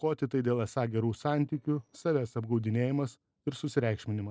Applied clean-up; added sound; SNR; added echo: neural separator model SepFormer DNS4.